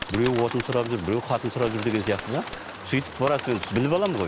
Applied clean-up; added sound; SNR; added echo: none; Bird; 9 dB; none.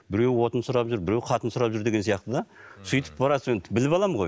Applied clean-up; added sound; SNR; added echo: none; none; none; none.